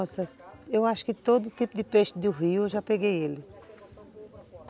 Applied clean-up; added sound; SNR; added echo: none; none; none; none.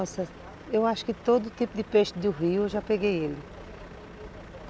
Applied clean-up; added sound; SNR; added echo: none; Truck; 17 dB; none.